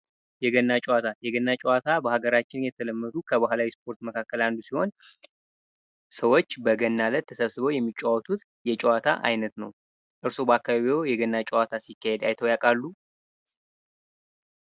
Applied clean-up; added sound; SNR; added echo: none; none; none; none.